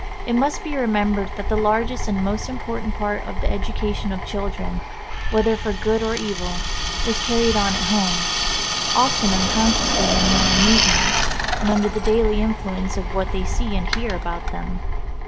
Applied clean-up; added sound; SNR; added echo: none; Drill + Bus; -1 dB; none.